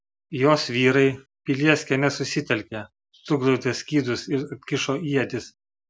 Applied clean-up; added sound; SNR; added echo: none; none; none; none.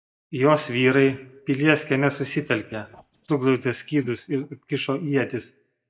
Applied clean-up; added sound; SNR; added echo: neural mask model DeepFilterNet 3.